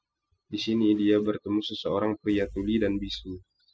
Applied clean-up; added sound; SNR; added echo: classical method spectral subtraction.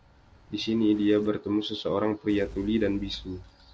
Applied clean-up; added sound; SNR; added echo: none; Explosion; 20 dB; none.